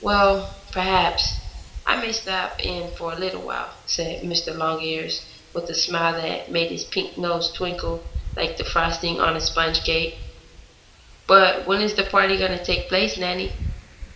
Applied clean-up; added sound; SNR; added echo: none; Wind; 12 dB; reverberation time 1.6 s.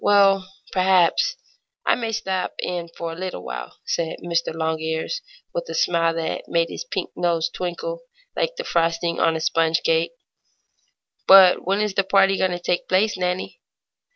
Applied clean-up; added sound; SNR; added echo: none; none; none; none.